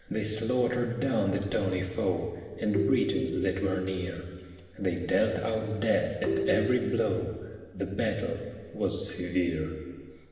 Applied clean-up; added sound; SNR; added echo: none; Ringtone; 4 dB; reverberation time 1.6 s.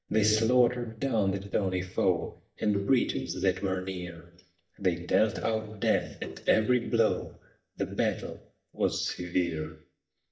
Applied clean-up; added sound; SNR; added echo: neural mask model DeepFilterNet 3.